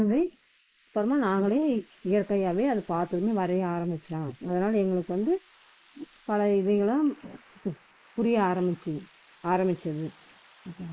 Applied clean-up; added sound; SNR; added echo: neural mask model Resemble Enhance denoiser.